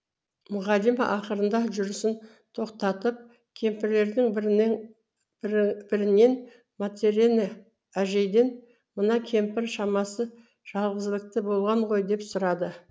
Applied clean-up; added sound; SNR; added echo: none; none; none; none.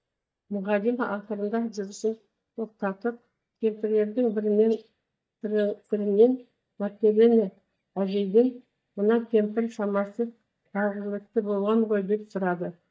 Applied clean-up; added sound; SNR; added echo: neural mask model DeepFilterNet 3.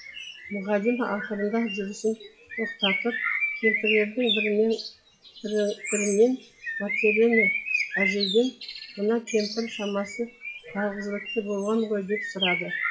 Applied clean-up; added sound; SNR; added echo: classical method WPE with log-MMSE.